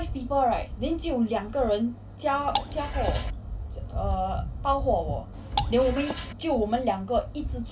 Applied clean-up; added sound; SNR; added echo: none; Drip / Water; 6 dB; reverberation time 0.2 s.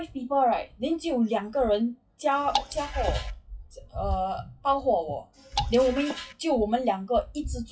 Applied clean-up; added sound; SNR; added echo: classical method WPE with log-MMSE.